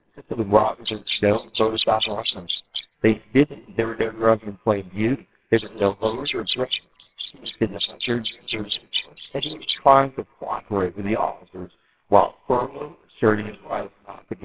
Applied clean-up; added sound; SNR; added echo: neural separator model SepFormer WHAMR!.